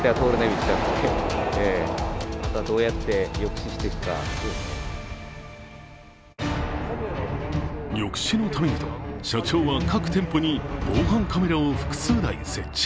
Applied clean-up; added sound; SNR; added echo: none; none; none; none.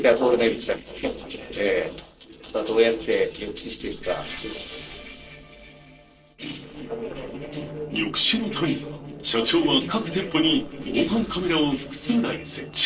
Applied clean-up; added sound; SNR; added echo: neural separator model SepFormer DNS4.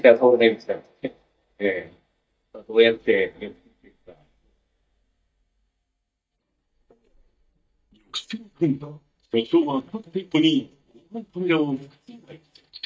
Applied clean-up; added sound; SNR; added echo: neural mask model DeepFilterNet 3.